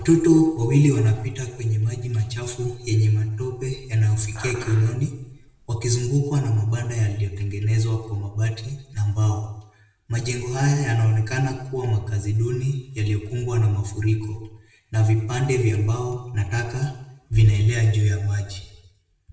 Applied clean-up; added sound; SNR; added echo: none; Dishes, pots, and pans; 19 dB; reverberation time 0.8 s.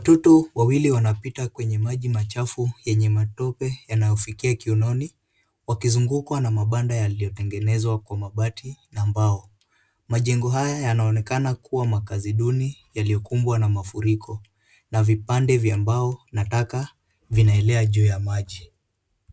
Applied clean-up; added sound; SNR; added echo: none; none; none; none.